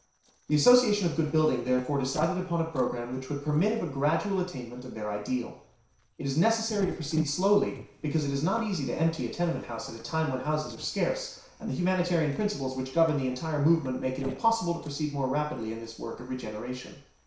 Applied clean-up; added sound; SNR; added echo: neural separator model SepFormer DNS4.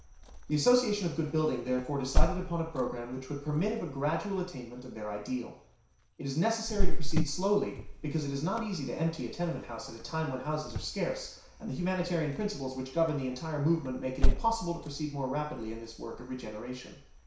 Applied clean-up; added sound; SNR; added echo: none; Cricket; -2 dB; reverberation time 0.6 s.